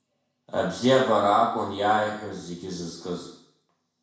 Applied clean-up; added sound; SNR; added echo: none; none; none; reverberation time 0.6 s.